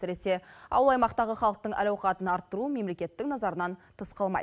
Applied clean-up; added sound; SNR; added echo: none; none; none; none.